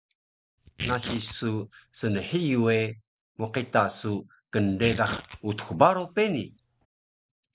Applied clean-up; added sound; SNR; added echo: none; Tearing; 13 dB; none.